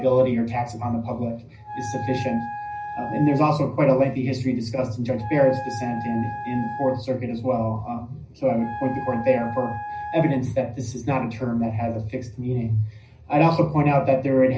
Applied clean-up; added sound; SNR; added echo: none; Wind instrument, woodwind instrument; 11 dB; reverberation time 0.4 s.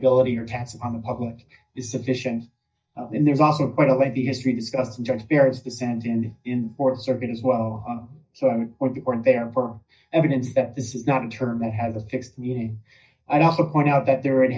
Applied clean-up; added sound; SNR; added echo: neural mask model DeepFilterNet 3.